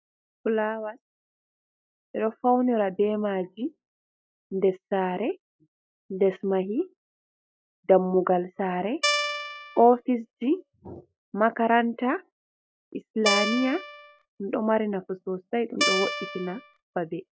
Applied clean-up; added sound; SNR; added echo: classical method log-MMSE.